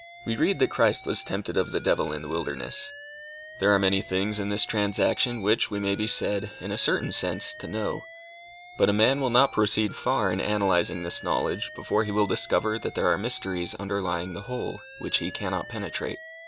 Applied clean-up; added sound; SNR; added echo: none; Alarm; 17 dB; none.